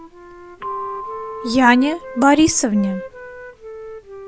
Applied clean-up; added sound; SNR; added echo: none; Percussion + Wind instrument, woodwind instrument; 13 dB; none.